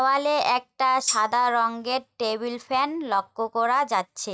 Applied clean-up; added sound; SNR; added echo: neural mask model RNNoise.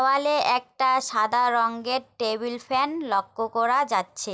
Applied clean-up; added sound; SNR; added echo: none; none; none; none.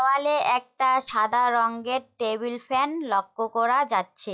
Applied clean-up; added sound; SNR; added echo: classical method log-MMSE.